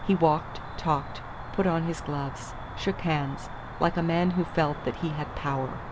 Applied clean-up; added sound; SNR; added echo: none; Cricket; 10 dB; none.